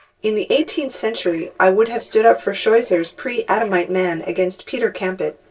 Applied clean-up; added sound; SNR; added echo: neural separator model SepFormer DNS4.